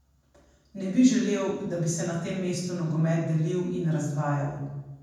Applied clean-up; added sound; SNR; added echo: none; none; none; reverberation time 1.2 s.